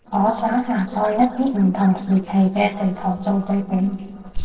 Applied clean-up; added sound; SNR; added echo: neural separator model SepFormer DNS4.